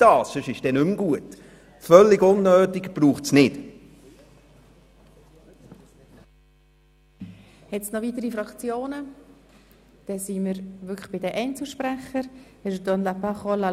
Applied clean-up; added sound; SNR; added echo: none; none; none; none.